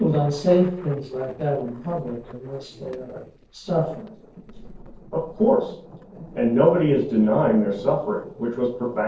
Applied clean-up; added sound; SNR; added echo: neural separator model SepFormer DNS4.